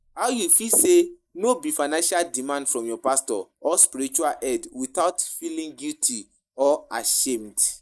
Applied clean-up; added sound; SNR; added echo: neural mask model Resemble Enhance denoiser.